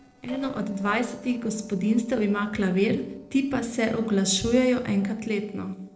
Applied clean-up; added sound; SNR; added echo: neural separator model SepFormer DNS4.